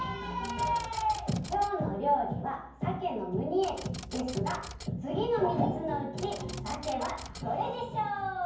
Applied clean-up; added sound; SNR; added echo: none; Typewriter; 13 dB; reverberation time 0.9 s.